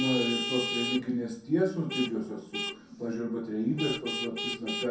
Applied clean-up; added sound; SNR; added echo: none; Vehicle horn, car horn, honking; 5 dB; reverberation time 0.6 s.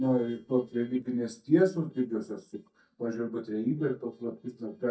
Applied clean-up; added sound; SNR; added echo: neural mask model DeepFilterNet 3.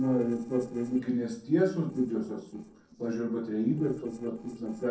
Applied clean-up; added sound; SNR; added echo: neural separator model SepFormer DNS4.